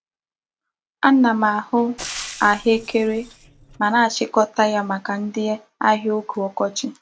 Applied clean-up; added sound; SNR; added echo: none; Frying (food); 15 dB; none.